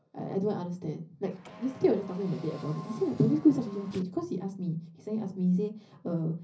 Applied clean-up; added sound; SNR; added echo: none; Car; 18 dB; reverberation time 0.5 s.